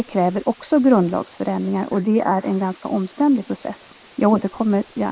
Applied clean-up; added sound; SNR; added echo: neural mask model Resemble Enhance denoiser.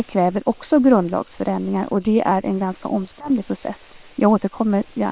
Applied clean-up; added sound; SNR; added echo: neural separator model SepFormer WHAM!.